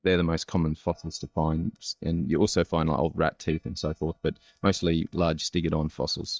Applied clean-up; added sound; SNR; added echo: neural mask model DeepFilterNet 3.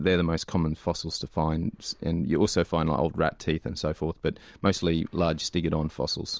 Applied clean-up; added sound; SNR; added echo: none; none; none; none.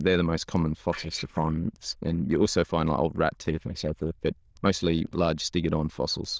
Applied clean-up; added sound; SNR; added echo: neural diffusion model UNIVERSE++.